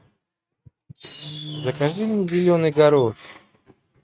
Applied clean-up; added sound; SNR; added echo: neural mask model RNNoise.